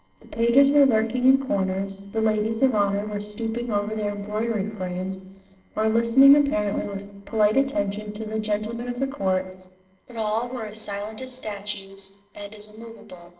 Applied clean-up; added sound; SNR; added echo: neural separator model SepFormer DNS4.